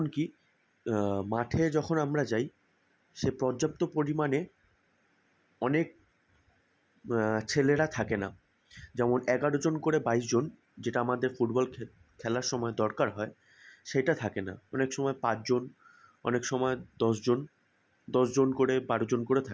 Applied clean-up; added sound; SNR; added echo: none; none; none; none.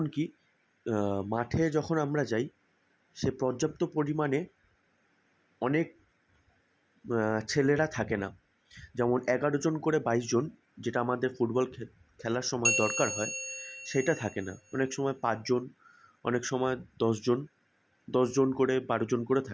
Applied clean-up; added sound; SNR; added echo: none; Bell; 4 dB; none.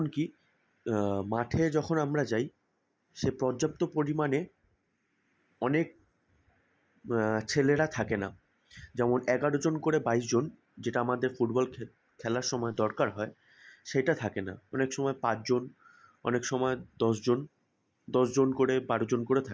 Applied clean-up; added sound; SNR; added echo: neural mask model Resemble Enhance denoiser.